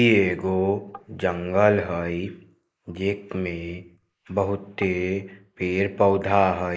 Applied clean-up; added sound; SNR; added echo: neural mask model Resemble Enhance denoiser.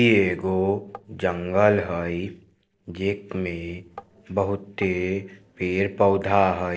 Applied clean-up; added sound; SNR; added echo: neural separator model SepFormer DNS4.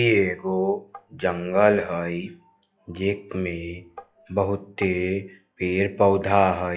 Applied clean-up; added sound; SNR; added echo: classical method log-MMSE.